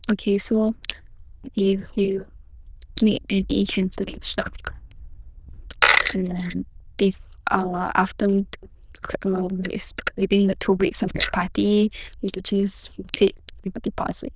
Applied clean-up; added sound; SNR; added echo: neural diffusion model UNIVERSE++.